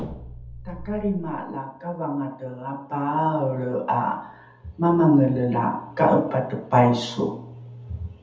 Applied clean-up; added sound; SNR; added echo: none; none; none; reverberation time 0.7 s.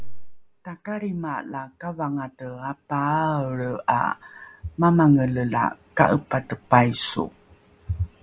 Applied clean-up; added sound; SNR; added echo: none; none; none; none.